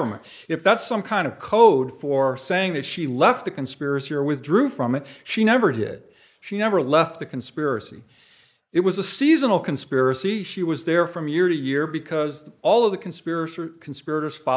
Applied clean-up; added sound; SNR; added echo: neural mask model Resemble Enhance denoiser.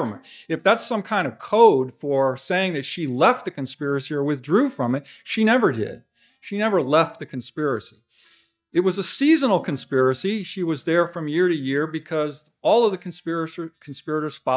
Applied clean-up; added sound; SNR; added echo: neural mask model DeepFilterNet 3.